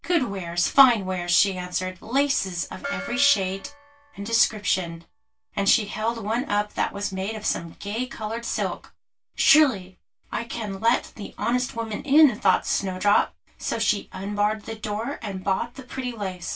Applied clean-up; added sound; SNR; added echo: none; Gong; 15 dB; reverberation time 0.2 s.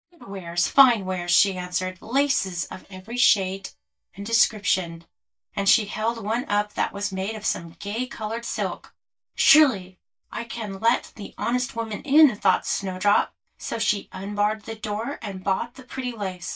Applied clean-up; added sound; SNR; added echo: neural mask model DeepFilterNet 3.